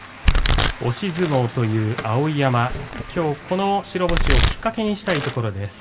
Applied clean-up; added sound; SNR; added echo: none; Domestic sounds, home sounds; 1 dB; reverberation time 0.6 s.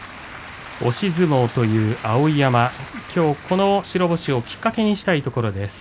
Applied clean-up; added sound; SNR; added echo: none; none; none; none.